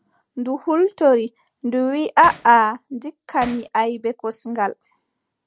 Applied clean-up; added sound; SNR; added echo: none; Hammer; 15 dB; none.